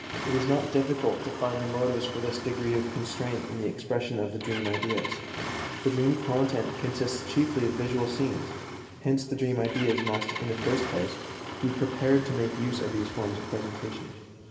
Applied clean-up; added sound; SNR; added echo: none; Engine starting; 9 dB; reverberation time 2.3 s.